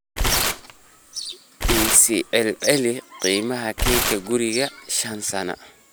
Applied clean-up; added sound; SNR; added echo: none; Tearing; 2 dB; none.